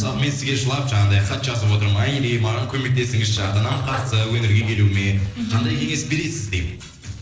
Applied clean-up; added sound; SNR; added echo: neural separator model SepFormer DNS4.